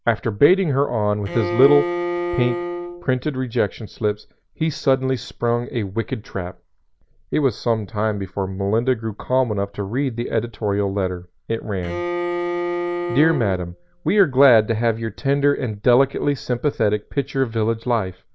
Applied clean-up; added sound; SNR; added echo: none; Bowed string instrument; 5 dB; none.